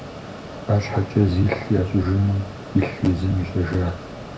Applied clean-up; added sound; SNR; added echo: none; Mechanisms; 13 dB; reverberation time 0.7 s.